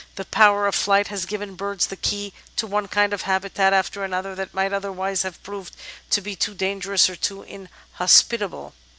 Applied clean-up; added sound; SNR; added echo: none; none; none; none.